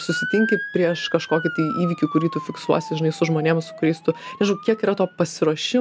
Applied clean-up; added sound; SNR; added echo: none; Motor vehicle (road) / Siren; 11 dB; none.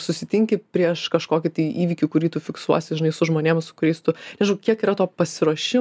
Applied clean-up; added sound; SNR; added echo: none; none; none; none.